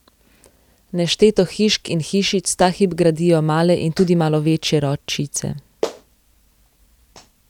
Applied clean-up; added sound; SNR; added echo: none; Clapping; 19 dB; none.